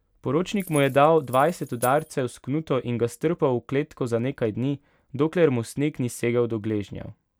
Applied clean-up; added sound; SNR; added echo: none; Keys jangling; 18 dB; none.